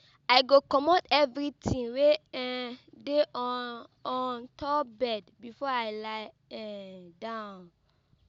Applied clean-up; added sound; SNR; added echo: none; none; none; none.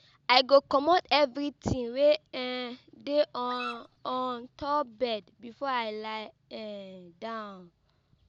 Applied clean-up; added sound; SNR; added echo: none; Dog; 15 dB; none.